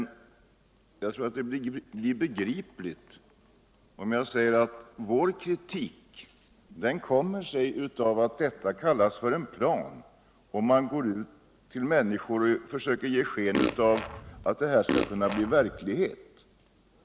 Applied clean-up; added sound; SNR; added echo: none; Fart; 3 dB; none.